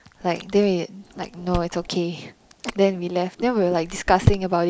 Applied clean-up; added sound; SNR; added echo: none; Chewing, mastication; 7 dB; none.